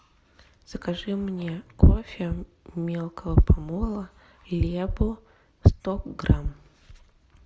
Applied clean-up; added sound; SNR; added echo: none; none; none; none.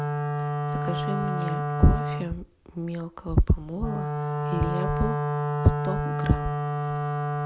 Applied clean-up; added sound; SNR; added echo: none; Wind instrument, woodwind instrument; 1 dB; none.